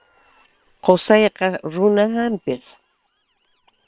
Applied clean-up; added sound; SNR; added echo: neural separator model SepFormer WHAM!.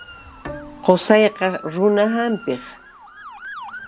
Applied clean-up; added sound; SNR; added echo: none; Bowed string instrument + Motor vehicle (road) / Siren; 16 dB; none.